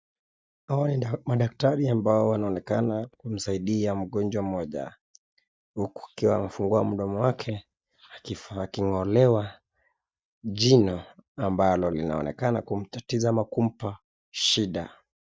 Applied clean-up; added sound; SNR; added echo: neural mask model DeepFilterNet 3.